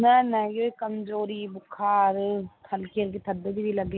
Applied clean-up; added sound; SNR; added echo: none; none; none; none.